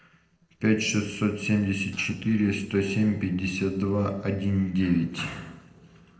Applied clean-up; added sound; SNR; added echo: neural separator model SepFormer DNS4.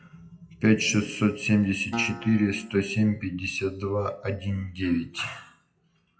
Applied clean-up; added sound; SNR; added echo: classical method WPE with log-MMSE.